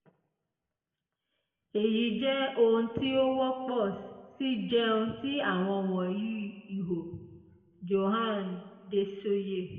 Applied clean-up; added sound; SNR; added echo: none; none; none; reverberation time 1.3 s.